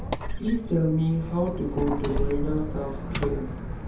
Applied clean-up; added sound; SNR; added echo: none; Squeak; 2 dB; reverberation time 0.5 s.